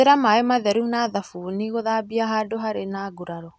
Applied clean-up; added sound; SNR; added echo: none; none; none; none.